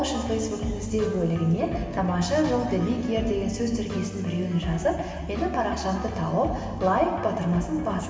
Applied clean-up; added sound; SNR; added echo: none; none; none; reverberation time 2.9 s.